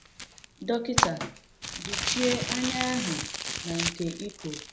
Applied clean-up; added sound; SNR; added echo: none; Crumpling, crinkling; 0 dB; none.